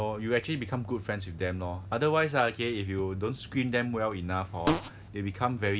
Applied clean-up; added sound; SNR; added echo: none; Fart; 1 dB; none.